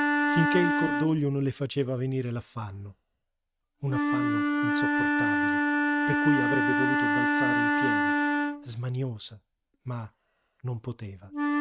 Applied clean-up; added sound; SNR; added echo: neural mask model RNNoise.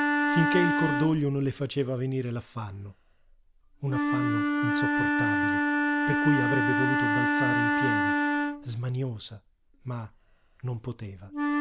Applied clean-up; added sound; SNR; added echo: none; Wind instrument, woodwind instrument; -3 dB; none.